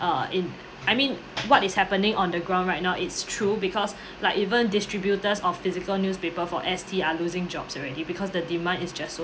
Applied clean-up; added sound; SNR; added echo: none; none; none; none.